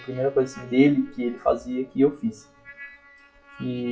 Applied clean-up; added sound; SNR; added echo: classical method WPE with log-MMSE.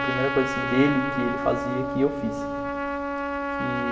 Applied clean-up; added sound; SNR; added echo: none; Trumpet; 1 dB; reverberation time 1.7 s.